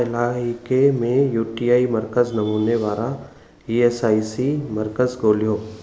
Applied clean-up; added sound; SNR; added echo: none; none; none; none.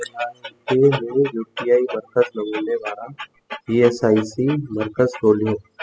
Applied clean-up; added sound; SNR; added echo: classical method spectral subtraction.